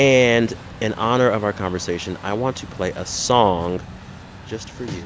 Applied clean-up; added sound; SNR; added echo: none; Truck; 16 dB; none.